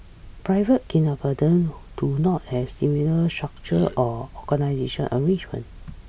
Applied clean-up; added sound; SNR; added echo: none; Burping, eructation; 16 dB; none.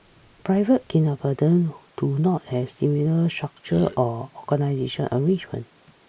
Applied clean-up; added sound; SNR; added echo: neural mask model Resemble Enhance denoiser.